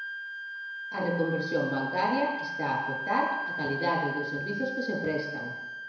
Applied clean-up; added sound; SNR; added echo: none; Wind instrument, woodwind instrument; 5 dB; reverberation time 1.0 s.